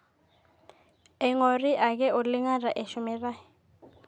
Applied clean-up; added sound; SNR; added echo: none; none; none; none.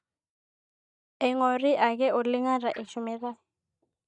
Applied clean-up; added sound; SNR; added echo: neural mask model DeepFilterNet 3.